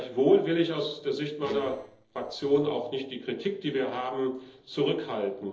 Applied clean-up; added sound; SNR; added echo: neural separator model SepFormer DNS4.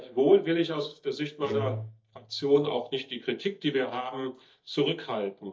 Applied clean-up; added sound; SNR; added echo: neural mask model DeepFilterNet 3.